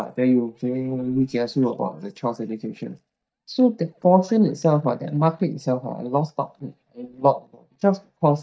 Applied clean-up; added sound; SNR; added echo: neural mask model DeepFilterNet 3.